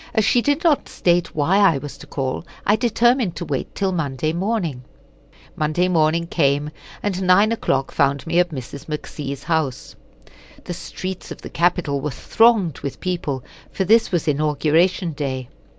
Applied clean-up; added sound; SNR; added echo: none; none; none; none.